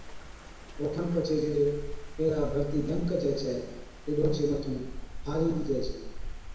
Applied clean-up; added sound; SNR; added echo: none; Wind; 7 dB; reverberation time 1.0 s.